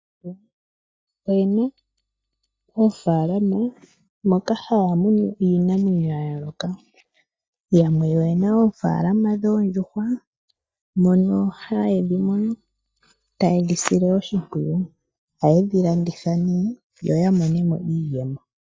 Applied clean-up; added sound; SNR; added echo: neural mask model DeepFilterNet 3.